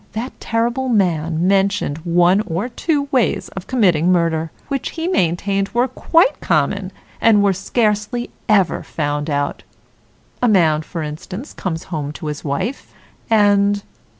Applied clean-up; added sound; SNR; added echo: none; none; none; none.